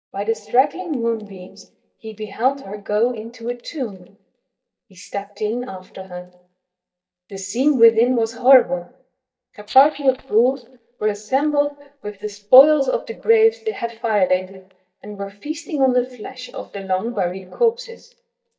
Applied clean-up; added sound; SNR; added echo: neural mask model DeepFilterNet 3.